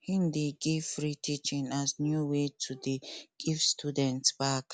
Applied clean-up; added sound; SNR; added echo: none; none; none; none.